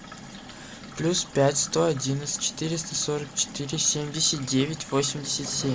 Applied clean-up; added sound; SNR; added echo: none; none; none; none.